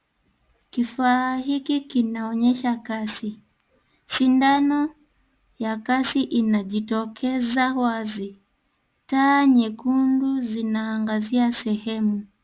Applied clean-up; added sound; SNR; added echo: none; none; none; none.